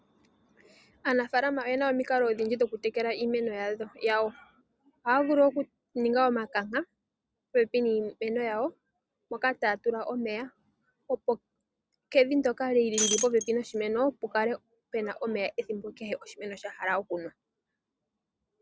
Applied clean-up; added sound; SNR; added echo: none; Shatter; 2 dB; none.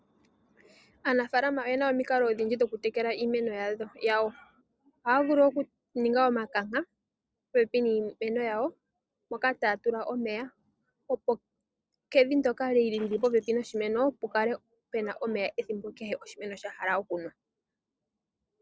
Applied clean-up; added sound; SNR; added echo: neural separator model SepFormer DNS4.